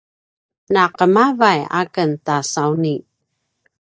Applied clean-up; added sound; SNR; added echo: neural mask model DeepFilterNet 3.